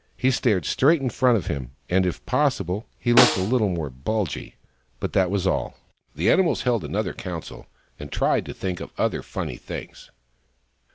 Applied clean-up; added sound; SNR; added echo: none; Snare drum; 2 dB; none.